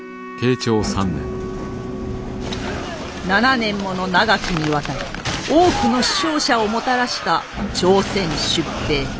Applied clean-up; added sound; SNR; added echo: none; Engine; 11 dB; none.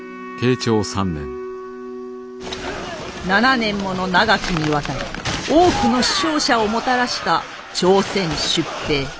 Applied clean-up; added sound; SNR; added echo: none; none; none; none.